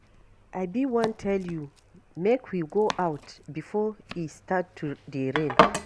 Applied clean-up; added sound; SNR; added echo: none; Domestic sounds, home sounds; 3 dB; none.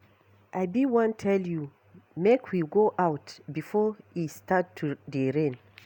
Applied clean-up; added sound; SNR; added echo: none; none; none; none.